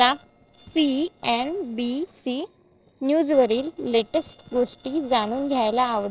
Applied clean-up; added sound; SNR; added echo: neural separator model SepFormer DNS4.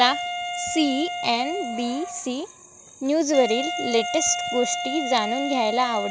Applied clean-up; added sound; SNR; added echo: none; Wind instrument, woodwind instrument; 6 dB; none.